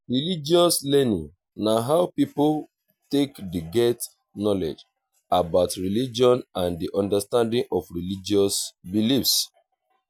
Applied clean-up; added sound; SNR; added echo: none; none; none; none.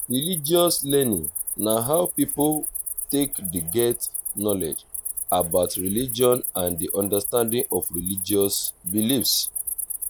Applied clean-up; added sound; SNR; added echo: none; Cricket; 5 dB; none.